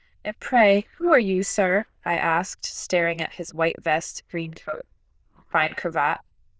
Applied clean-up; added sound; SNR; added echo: neural diffusion model UNIVERSE++.